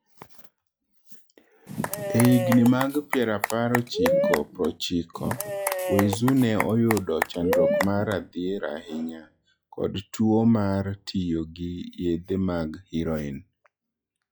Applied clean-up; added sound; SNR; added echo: classical method log-MMSE.